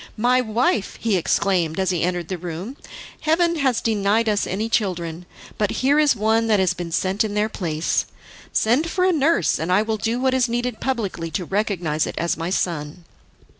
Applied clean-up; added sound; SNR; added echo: none; none; none; none.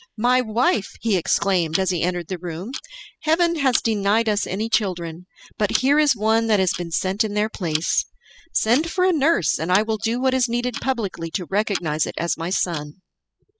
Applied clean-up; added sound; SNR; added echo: classical method spectral subtraction.